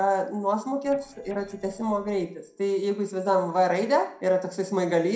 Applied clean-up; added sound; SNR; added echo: neural separator model SepFormer DNS4.